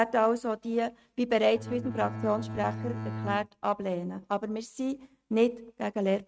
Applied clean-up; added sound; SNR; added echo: neural mask model RNNoise.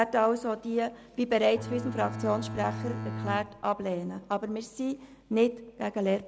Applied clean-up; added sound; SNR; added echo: none; Bowed string instrument; 7 dB; none.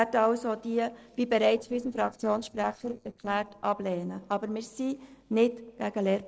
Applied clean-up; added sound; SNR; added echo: neural separator model SepFormer DNS4.